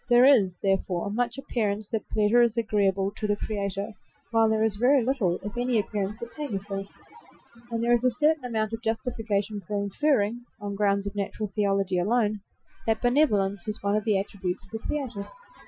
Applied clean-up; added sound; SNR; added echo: classical method Wiener filter.